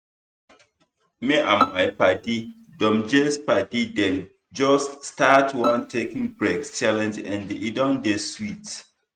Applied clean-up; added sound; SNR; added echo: neural mask model RNNoise.